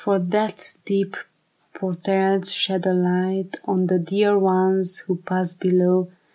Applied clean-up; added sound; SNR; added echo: none; none; none; none.